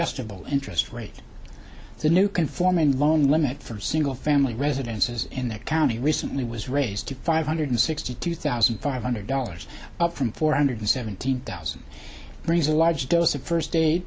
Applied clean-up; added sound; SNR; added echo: none; none; none; none.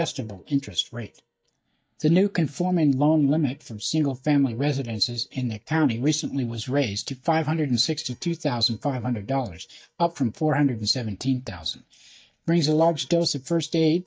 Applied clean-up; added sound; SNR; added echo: neural mask model DeepFilterNet 3.